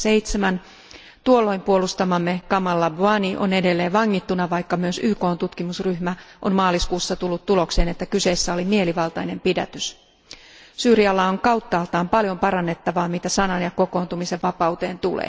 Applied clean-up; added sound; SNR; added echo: none; none; none; none.